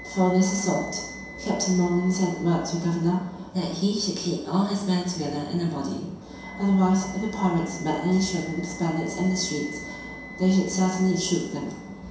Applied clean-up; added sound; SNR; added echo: none; Wind instrument, woodwind instrument; 18 dB; reverberation time 0.7 s.